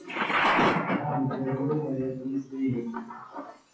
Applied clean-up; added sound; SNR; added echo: classical method WPE with log-MMSE.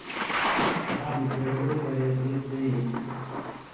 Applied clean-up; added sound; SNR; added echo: none; Thunder / Rain; 2 dB; reverberation time 1.3 s.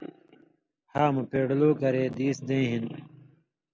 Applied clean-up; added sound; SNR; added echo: none; none; none; none.